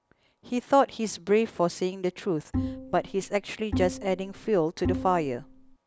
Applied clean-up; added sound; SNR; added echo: none; Bowed string instrument; 6 dB; none.